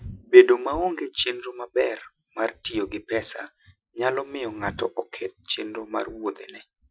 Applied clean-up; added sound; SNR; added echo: classical method Wiener filter.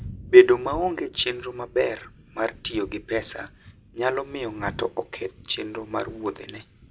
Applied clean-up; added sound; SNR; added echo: none; Thunder; 19 dB; none.